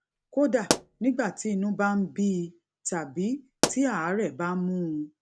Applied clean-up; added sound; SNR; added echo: none; Explosion; 6 dB; none.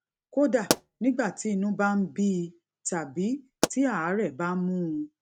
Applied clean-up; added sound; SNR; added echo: neural mask model RNNoise.